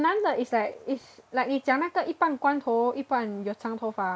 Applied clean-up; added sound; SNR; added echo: none; none; none; none.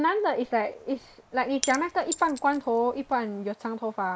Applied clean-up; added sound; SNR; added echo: neural mask model Resemble Enhance denoiser.